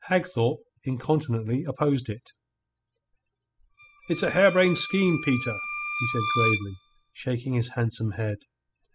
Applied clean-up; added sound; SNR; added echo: classical method spectral subtraction.